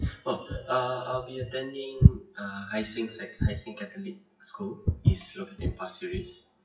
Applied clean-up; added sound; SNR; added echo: classical method WPE with log-MMSE.